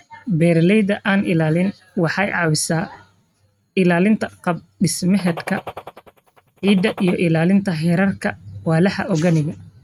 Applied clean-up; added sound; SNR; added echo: neural mask model RNNoise.